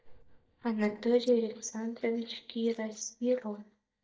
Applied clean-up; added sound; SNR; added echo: neural mask model DeepFilterNet 3.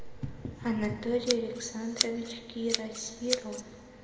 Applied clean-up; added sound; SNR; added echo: none; Scissors; 4 dB; reverberation time 2.0 s.